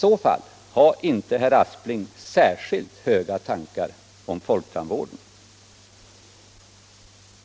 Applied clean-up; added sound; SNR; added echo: none; none; none; none.